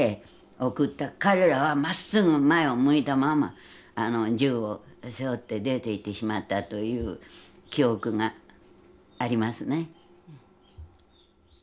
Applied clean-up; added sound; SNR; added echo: none; none; none; none.